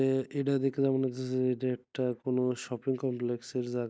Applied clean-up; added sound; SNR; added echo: none; none; none; none.